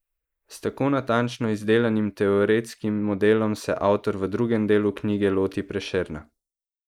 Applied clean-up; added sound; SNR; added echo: neural mask model Resemble Enhance denoiser.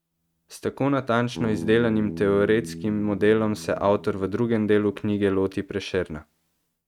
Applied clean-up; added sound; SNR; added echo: neural mask model RNNoise.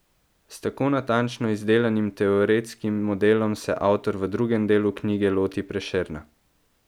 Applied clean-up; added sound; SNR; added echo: none; none; none; none.